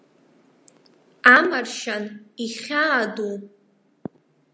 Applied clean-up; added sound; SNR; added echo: none; none; none; none.